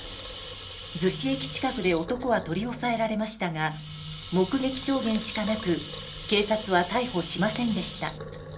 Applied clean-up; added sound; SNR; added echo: none; Water tap, faucet / Liquid; 12 dB; reverberation time 0.2 s.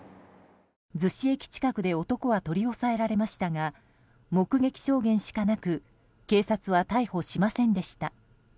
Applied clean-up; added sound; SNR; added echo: none; none; none; none.